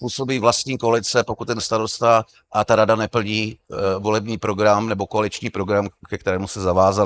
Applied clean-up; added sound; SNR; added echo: neural mask model Resemble Enhance denoiser.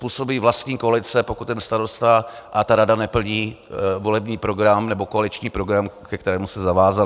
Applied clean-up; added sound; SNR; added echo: none; none; none; none.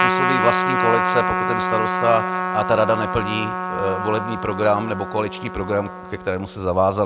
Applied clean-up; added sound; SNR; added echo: none; Trumpet; 1 dB; none.